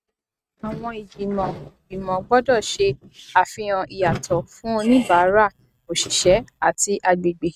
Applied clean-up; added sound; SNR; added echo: neural mask model RNNoise.